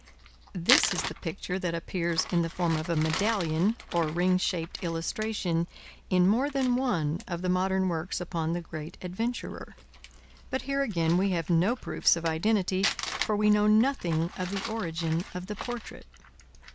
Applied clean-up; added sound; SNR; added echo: none; Crumpling, crinkling; 11 dB; none.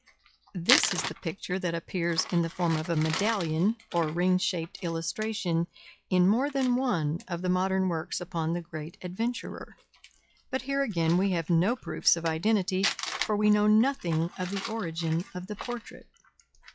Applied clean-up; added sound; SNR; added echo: classical method log-MMSE.